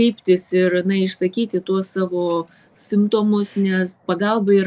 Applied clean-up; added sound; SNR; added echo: none; none; none; none.